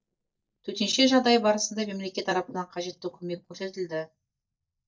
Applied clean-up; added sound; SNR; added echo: neural mask model DeepFilterNet 3.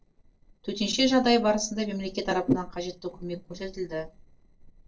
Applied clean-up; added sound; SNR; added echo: neural separator model SepFormer DNS4.